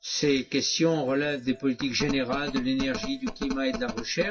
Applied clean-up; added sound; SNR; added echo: classical method WPE with log-MMSE.